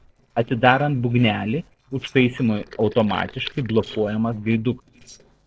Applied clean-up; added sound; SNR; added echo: neural separator model SepFormer DNS4.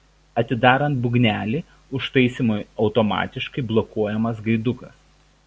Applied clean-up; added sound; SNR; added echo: none; none; none; none.